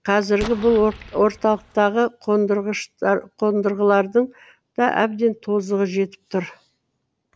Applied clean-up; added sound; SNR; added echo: none; Explosion; 15 dB; none.